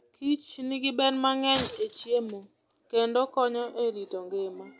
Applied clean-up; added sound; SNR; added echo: none; Shatter; 15 dB; none.